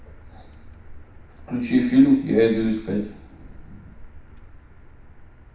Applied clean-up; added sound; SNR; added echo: none; Motor vehicle (road); 18 dB; reverberation time 0.7 s.